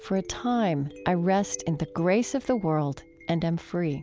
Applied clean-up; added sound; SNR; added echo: none; none; none; none.